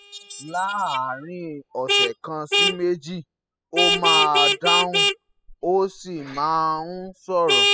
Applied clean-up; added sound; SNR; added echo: classical method spectral subtraction.